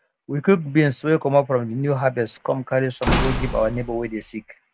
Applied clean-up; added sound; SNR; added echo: none; Slam / Wood; 6 dB; none.